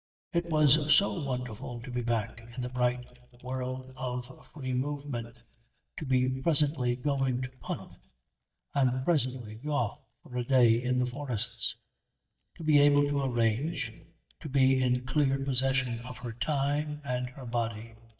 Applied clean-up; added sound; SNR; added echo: neural mask model DeepFilterNet 3.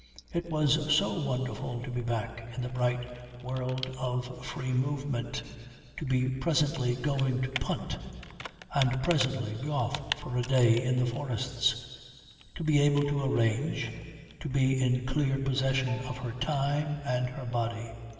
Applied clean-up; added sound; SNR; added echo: none; Computer keyboard; 17 dB; reverberation time 2.9 s.